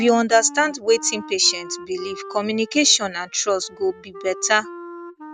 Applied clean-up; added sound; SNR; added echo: none; Wind instrument, woodwind instrument; 17 dB; none.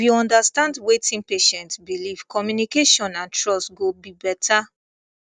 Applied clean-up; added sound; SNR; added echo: none; none; none; none.